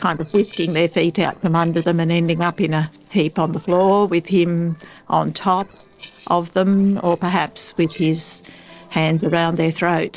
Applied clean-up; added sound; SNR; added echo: neural separator model SepFormer DNS4.